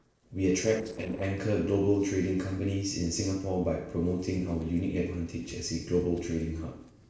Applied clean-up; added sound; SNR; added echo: neural separator model SepFormer DNS4.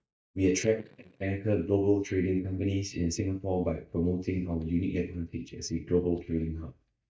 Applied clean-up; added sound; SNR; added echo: neural mask model DeepFilterNet 3.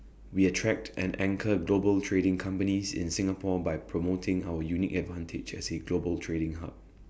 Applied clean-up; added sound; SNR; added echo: none; none; none; none.